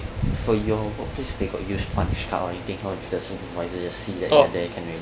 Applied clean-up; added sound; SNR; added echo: none; none; none; none.